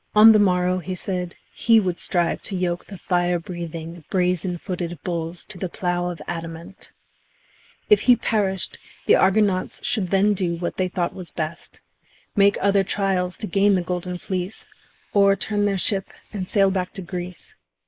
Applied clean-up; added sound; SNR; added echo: neural mask model Resemble Enhance denoiser.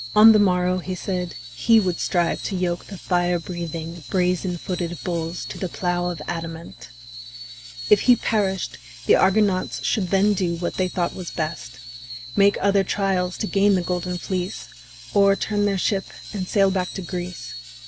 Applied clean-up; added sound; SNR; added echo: none; Screech; 15 dB; none.